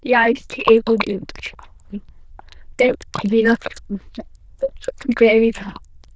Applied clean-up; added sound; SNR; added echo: neural diffusion model UNIVERSE++.